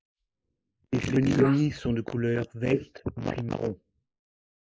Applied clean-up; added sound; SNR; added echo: neural mask model Resemble Enhance denoiser.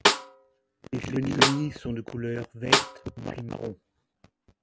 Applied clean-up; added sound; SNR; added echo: none; Snare drum; -4 dB; none.